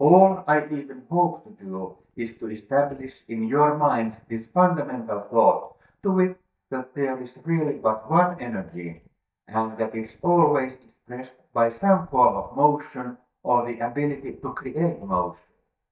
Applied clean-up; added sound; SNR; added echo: neural mask model DeepFilterNet 3.